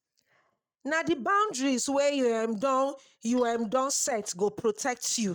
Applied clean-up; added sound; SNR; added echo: neural mask model RNNoise.